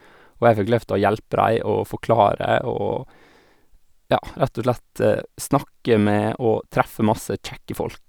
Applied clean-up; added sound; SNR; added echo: none; none; none; none.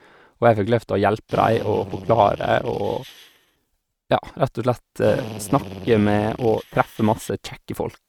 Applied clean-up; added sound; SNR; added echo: neural mask model RNNoise.